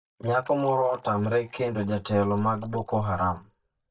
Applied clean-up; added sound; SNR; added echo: neural mask model DeepFilterNet 3.